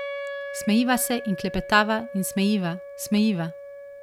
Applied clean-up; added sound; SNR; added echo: none; Wind instrument, woodwind instrument; 12 dB; none.